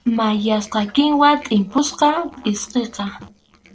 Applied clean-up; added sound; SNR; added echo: neural separator model SepFormer DNS4.